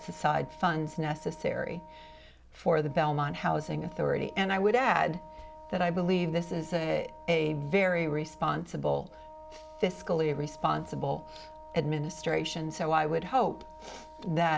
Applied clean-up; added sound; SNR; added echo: none; Wind instrument, woodwind instrument; 19 dB; none.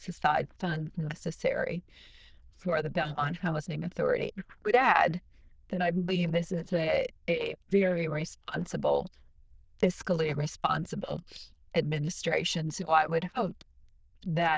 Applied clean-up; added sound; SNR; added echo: neural diffusion model UNIVERSE++.